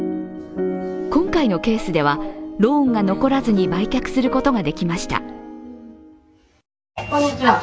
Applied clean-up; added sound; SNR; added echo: none; none; none; none.